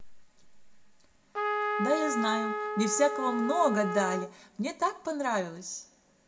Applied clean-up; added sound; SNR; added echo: none; Trumpet; 2 dB; reverberation time 0.6 s.